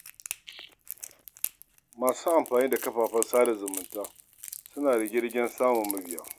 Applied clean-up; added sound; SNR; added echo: none; Crackle; 12 dB; none.